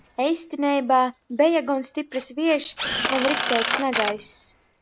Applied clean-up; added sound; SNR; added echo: none; Drill; 5 dB; none.